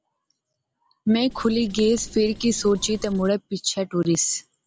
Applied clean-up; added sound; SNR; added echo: none; Writing; 17 dB; none.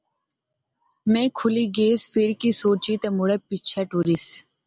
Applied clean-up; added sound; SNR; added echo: none; none; none; none.